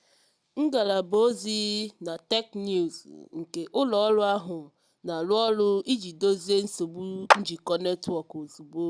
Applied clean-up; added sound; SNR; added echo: none; Clapping; 0 dB; none.